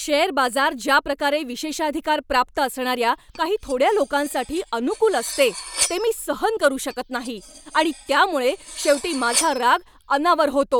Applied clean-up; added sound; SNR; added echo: none; Cutlery, silverware; 11 dB; none.